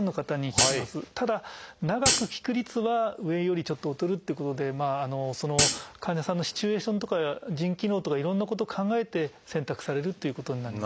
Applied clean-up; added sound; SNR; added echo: none; Hi-hat; -4 dB; none.